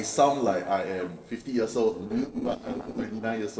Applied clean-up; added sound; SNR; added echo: neural separator model SepFormer DNS4.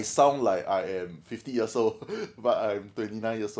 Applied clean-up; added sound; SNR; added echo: none; none; none; none.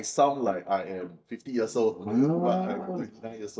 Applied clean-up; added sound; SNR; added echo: neural mask model DeepFilterNet 3.